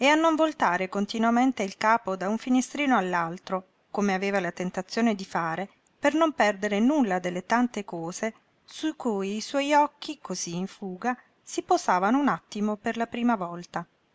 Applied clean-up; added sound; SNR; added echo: none; none; none; none.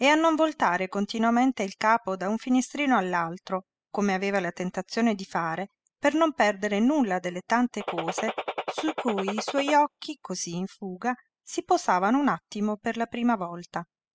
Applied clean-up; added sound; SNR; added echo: classical method spectral subtraction.